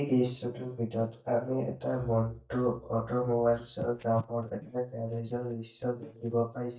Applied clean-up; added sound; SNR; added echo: neural mask model DeepFilterNet 3.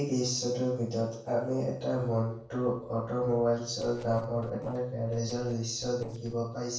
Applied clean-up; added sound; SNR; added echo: neural separator model SepFormer DNS4.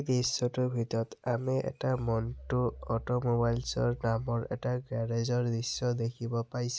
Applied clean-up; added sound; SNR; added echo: none; none; none; none.